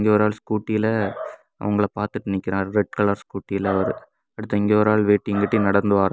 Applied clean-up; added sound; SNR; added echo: none; none; none; none.